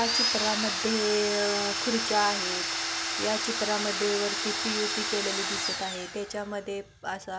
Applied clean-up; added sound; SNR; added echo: none; Domestic sounds, home sounds; 0 dB; none.